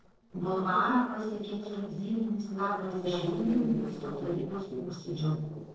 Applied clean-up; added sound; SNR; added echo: neural separator model SepFormer DNS4.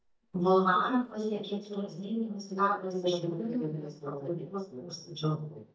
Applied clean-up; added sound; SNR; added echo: neural mask model DeepFilterNet 3.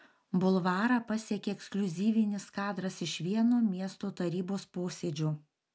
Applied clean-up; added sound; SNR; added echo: none; none; none; none.